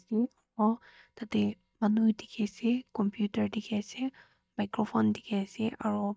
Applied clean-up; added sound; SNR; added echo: neural mask model DeepFilterNet 3.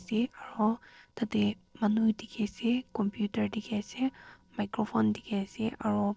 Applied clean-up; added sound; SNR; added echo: neural separator model SepFormer DNS4.